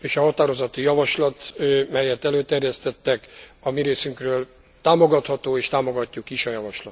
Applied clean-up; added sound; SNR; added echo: none; none; none; none.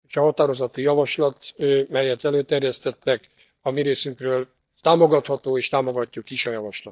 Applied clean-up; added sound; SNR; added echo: neural mask model DeepFilterNet 3.